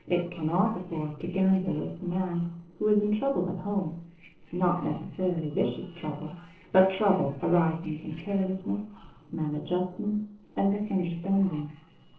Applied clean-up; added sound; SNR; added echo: neural separator model SepFormer DNS4.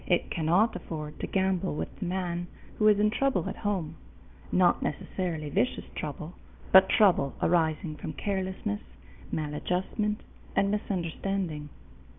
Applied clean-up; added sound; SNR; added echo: none; none; none; none.